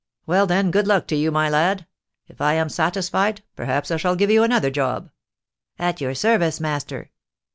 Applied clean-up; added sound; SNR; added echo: none; none; none; none.